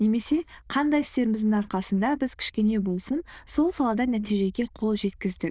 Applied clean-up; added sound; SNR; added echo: neural diffusion model UNIVERSE++.